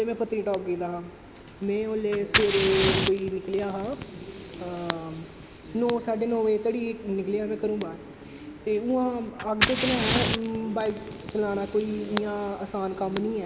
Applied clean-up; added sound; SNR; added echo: none; Fire; 6 dB; none.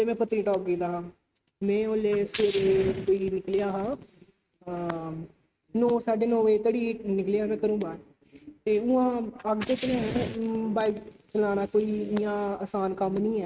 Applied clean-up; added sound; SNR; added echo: neural mask model RNNoise.